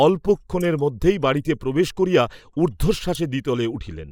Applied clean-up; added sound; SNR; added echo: neural mask model Resemble Enhance denoiser.